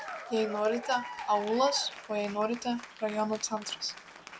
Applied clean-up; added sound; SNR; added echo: none; Applause / Cheering; 11 dB; none.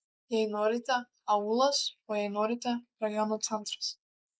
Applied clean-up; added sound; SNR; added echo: neural mask model Resemble Enhance denoiser.